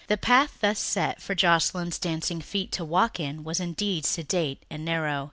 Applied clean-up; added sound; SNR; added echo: none; none; none; none.